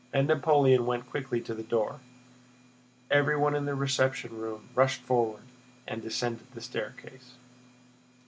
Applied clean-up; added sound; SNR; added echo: none; none; none; none.